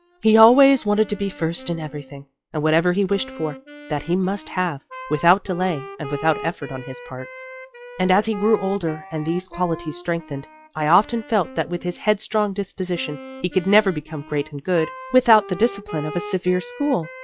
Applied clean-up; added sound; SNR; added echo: classical method log-MMSE.